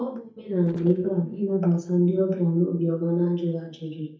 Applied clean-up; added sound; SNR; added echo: neural mask model DeepFilterNet 3.